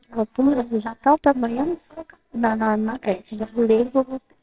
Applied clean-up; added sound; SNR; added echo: neural separator model SepFormer WHAMR!.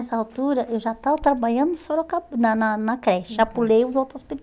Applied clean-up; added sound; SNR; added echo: none; none; none; none.